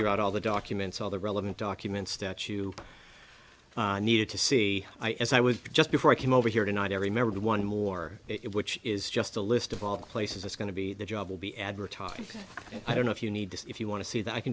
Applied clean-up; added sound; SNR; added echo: none; none; none; none.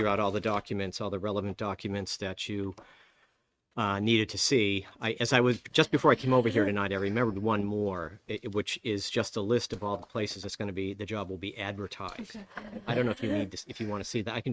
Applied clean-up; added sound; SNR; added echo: neural mask model RNNoise.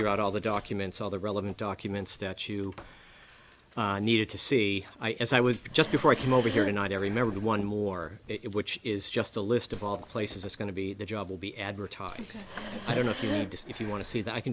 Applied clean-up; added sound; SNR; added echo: none; Breathing; 9 dB; none.